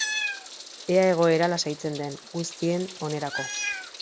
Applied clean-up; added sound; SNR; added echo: none; Meow; 8 dB; none.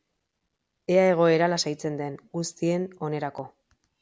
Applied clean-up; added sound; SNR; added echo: none; none; none; none.